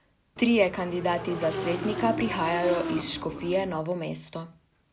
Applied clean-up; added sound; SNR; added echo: none; Motorcycle / Engine; 6 dB; none.